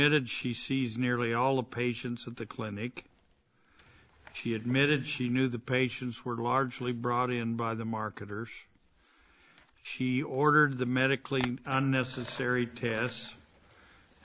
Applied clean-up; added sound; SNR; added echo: none; Tap; 13 dB; none.